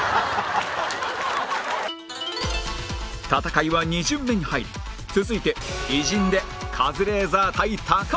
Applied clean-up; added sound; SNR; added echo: none; none; none; none.